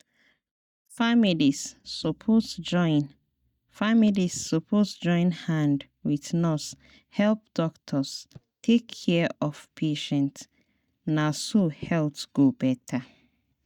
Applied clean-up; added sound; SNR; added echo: neural mask model DeepFilterNet 3.